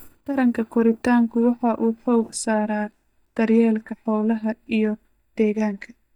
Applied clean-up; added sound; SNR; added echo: neural mask model DeepFilterNet 3.